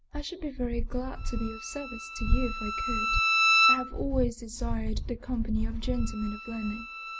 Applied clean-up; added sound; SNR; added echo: none; Bowed string instrument; 1 dB; none.